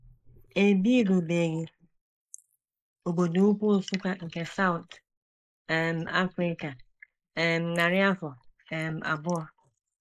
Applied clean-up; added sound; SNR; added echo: neural mask model Resemble Enhance denoiser.